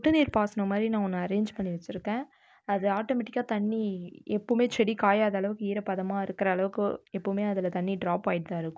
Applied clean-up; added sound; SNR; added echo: none; none; none; none.